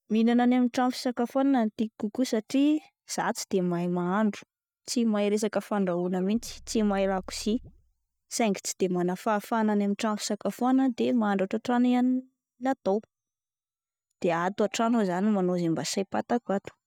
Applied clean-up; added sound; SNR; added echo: neural mask model DeepFilterNet 3.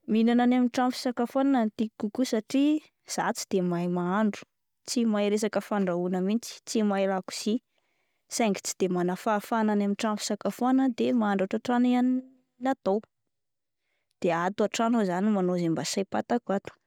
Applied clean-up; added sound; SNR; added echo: none; none; none; none.